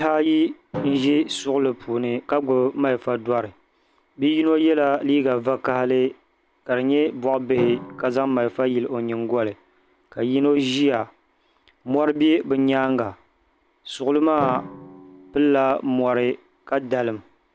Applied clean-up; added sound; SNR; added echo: none; Drum; 19 dB; none.